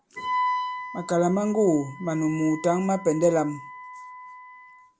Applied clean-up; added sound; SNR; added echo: none; Wind instrument, woodwind instrument; 8 dB; none.